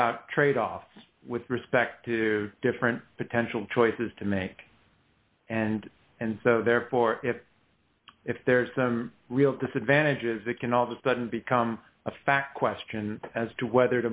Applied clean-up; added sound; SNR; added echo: none; none; none; none.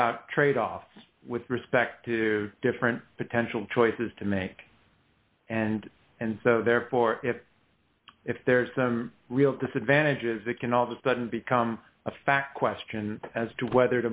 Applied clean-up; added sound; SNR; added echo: none; Slam / Microwave oven; 17 dB; none.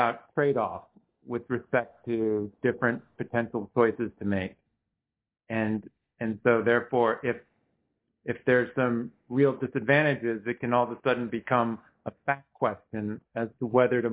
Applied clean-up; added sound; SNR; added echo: neural mask model DeepFilterNet 3.